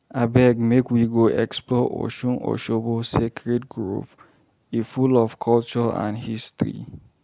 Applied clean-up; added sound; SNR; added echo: none; none; none; none.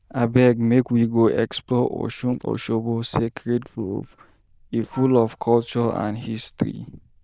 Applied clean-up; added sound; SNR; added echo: neural diffusion model UNIVERSE++.